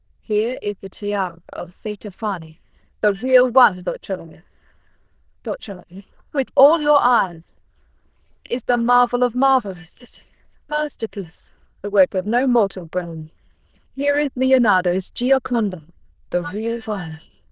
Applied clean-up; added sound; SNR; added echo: neural diffusion model UNIVERSE++.